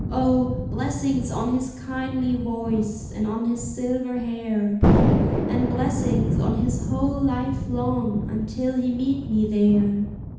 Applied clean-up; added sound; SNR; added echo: none; Thunder; 1 dB; reverberation time 0.8 s.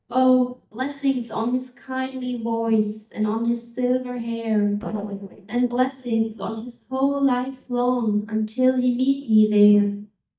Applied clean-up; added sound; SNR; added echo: neural mask model DeepFilterNet 3.